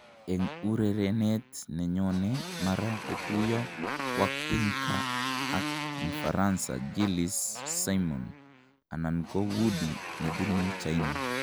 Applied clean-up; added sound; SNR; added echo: none; Motorcycle; 6 dB; none.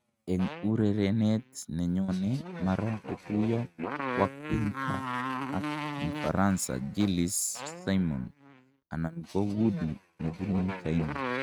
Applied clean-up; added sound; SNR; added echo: neural mask model RNNoise.